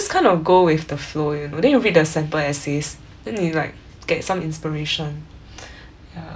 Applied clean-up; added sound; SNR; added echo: none; none; none; none.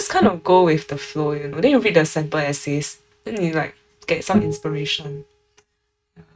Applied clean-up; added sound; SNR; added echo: neural mask model RNNoise.